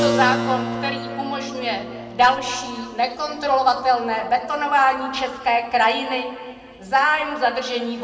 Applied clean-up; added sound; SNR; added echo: none; Keyboard (musical); 9 dB; reverberation time 1.9 s.